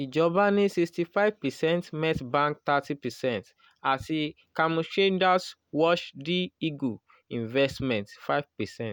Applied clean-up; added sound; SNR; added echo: none; none; none; none.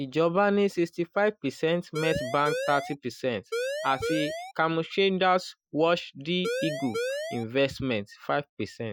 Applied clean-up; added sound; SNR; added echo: classical method Wiener filter.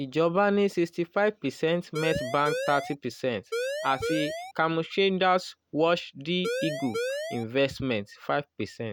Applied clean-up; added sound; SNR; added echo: none; Siren; 4 dB; none.